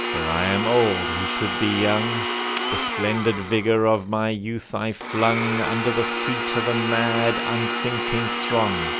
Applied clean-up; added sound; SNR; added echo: none; Domestic sounds, home sounds; 2 dB; none.